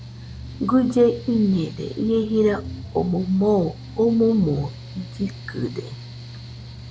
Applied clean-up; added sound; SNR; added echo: none; Mechanical fan; 15 dB; none.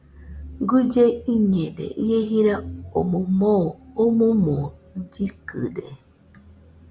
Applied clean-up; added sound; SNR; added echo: none; none; none; none.